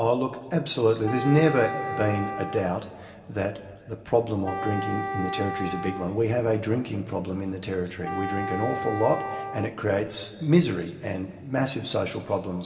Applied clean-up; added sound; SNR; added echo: none; Wind instrument, woodwind instrument; 7 dB; reverberation time 2.0 s.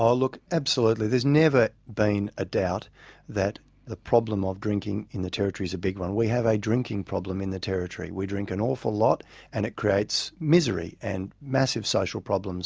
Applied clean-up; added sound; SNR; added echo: none; none; none; none.